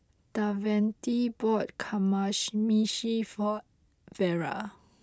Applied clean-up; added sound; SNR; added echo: none; none; none; none.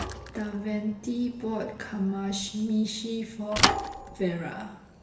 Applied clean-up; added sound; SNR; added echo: none; Thump, thud / Bicycle; 3 dB; reverberation time 1.1 s.